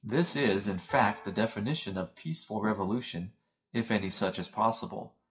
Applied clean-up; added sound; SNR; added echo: classical method WPE with log-MMSE.